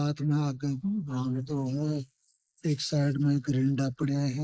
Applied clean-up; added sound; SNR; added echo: neural mask model Resemble Enhance denoiser.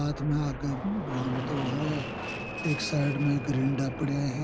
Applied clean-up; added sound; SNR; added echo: none; Fixed-wing aircraft, airplane; 6 dB; none.